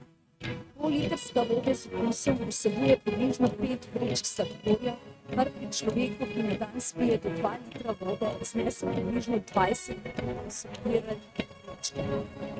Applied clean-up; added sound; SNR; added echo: neural mask model RNNoise.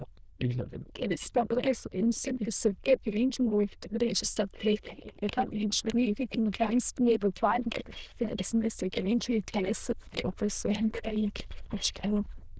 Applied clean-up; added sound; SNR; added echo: neural diffusion model UNIVERSE++.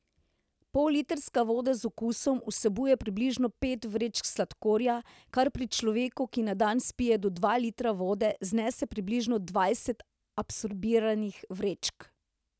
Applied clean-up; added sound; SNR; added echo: none; none; none; none.